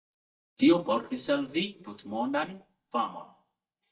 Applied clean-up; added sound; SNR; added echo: neural mask model DeepFilterNet 3.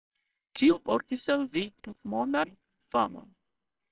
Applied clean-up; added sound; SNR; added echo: neural separator model SepFormer WHAMR!.